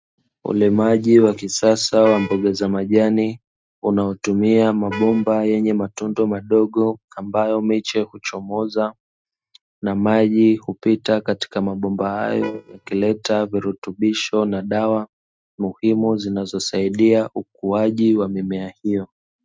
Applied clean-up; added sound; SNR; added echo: neural mask model RNNoise.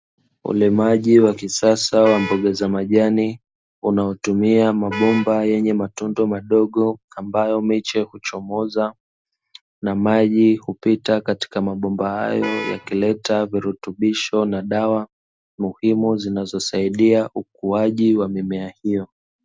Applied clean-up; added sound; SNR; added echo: none; Vehicle horn, car horn, honking; 11 dB; none.